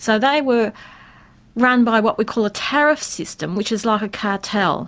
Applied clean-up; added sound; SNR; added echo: none; none; none; none.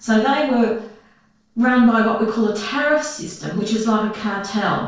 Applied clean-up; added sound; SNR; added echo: neural separator model SepFormer DNS4.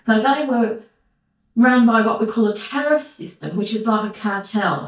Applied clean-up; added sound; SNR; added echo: neural mask model DeepFilterNet 3.